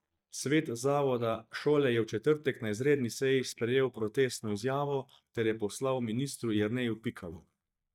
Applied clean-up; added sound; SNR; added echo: neural mask model DeepFilterNet 3.